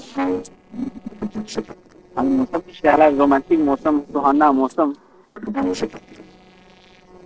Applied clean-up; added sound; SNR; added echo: neural separator model SepFormer DNS4.